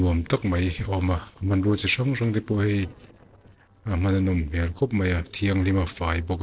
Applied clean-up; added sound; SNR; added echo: neural separator model SepFormer DNS4.